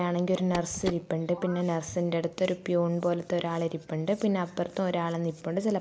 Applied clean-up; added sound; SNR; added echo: none; Telephone; 15 dB; none.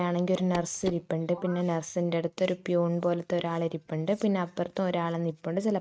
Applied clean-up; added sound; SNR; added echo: neural mask model RNNoise.